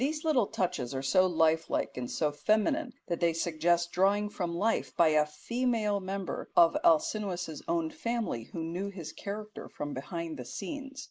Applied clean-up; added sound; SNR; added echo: neural mask model Resemble Enhance denoiser.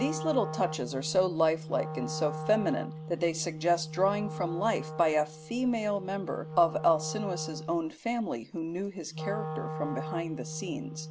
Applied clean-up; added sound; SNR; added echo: none; Wind instrument, woodwind instrument; 8 dB; none.